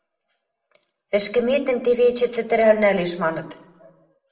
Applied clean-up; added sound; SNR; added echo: none; none; none; reverberation time 0.6 s.